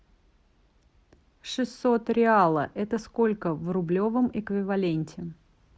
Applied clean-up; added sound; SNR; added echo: none; none; none; none.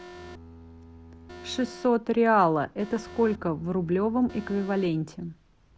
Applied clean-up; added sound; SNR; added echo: none; Alarm + Bowed string instrument; 19 dB; none.